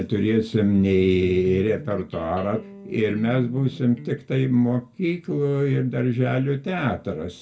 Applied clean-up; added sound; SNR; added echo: none; Electric guitar; 16 dB; reverberation time 0.2 s.